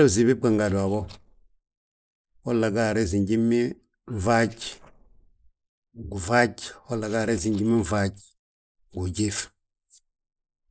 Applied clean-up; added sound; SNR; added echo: neural mask model Resemble Enhance denoiser.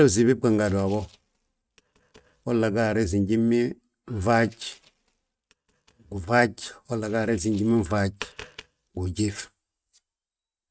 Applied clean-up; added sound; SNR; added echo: neural mask model RNNoise.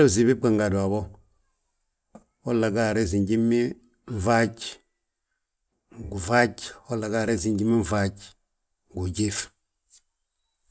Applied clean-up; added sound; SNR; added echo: none; none; none; none.